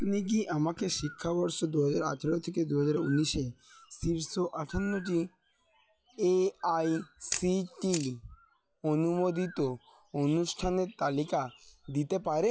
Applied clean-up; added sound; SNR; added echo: classical method log-MMSE.